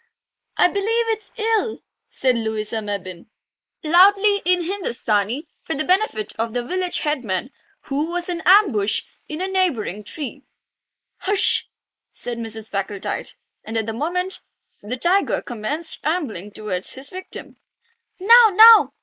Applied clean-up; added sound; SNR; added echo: neural mask model Resemble Enhance denoiser.